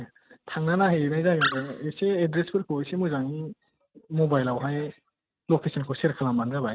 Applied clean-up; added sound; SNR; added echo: neural mask model RNNoise.